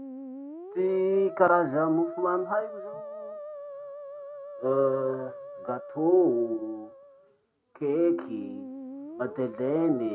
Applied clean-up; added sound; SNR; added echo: none; Musical instrument; 13 dB; none.